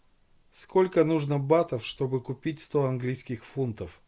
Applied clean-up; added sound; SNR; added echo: none; none; none; none.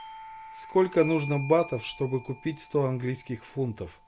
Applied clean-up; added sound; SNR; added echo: none; Doorbell; 17 dB; none.